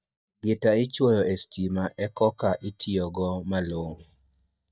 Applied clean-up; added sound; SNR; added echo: neural mask model DeepFilterNet 3.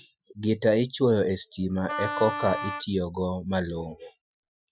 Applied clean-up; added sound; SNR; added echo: classical method Wiener filter.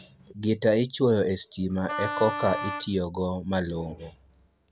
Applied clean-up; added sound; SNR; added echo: none; Wind instrument, woodwind instrument; 5 dB; none.